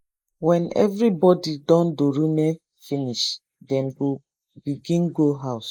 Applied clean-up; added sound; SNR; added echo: neural mask model Resemble Enhance denoiser.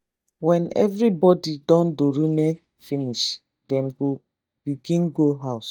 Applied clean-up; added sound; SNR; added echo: neural mask model DeepFilterNet 3.